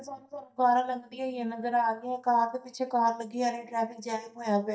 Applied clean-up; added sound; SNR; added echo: neural mask model DeepFilterNet 3.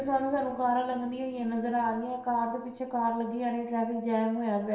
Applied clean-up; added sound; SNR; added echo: neural separator model SepFormer DNS4.